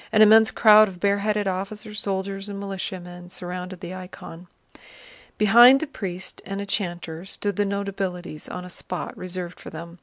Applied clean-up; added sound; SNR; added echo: none; none; none; none.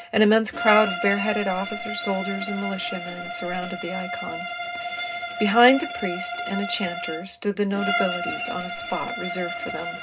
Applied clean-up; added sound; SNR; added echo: none; Bowed string instrument; 5 dB; reverberation time 0.2 s.